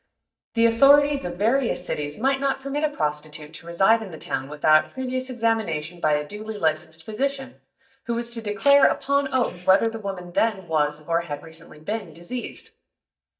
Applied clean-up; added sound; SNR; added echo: neural mask model DeepFilterNet 3.